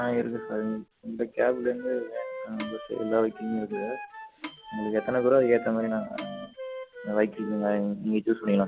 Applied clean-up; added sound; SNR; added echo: none; Microwave oven / Bell + Wind instrument, woodwind instrument; 12 dB; none.